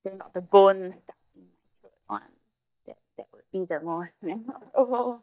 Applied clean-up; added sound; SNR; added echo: neural mask model DeepFilterNet 3.